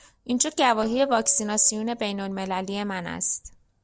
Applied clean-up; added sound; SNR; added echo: neural separator model SepFormer DNS4.